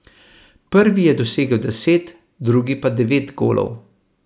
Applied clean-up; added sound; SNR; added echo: none; none; none; none.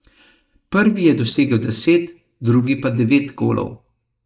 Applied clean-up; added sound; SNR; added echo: neural mask model DeepFilterNet 3.